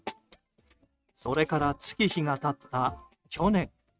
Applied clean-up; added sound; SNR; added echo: neural mask model RNNoise.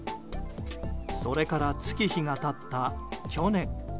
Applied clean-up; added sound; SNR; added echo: none; none; none; none.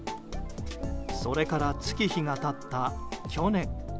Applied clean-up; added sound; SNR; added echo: none; Splash, splatter + Piano; 13 dB; none.